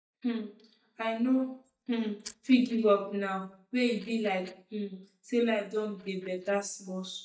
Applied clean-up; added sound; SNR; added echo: neural mask model DeepFilterNet 3.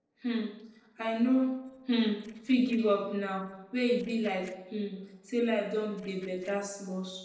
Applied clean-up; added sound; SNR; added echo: neural separator model SepFormer DNS4.